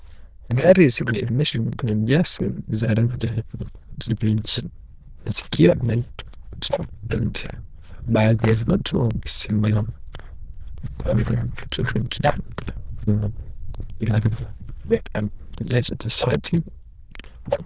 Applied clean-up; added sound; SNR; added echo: neural diffusion model UNIVERSE++.